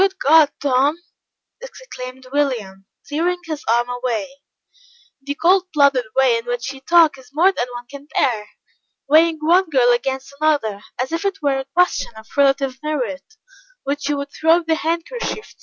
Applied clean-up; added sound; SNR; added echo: none; none; none; none.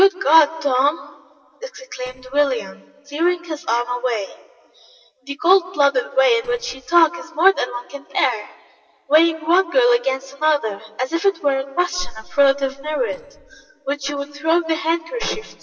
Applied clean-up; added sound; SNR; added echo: neural separator model SepFormer DNS4.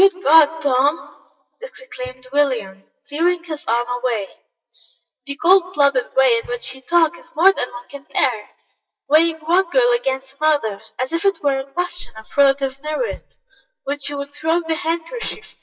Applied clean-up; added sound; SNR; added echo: neural mask model DeepFilterNet 3.